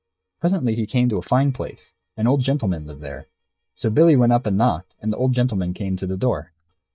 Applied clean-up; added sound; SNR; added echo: neural mask model DeepFilterNet 3.